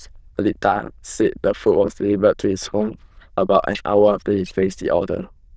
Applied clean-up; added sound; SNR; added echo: neural diffusion model UNIVERSE++.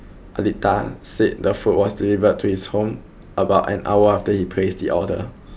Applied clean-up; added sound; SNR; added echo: none; none; none; none.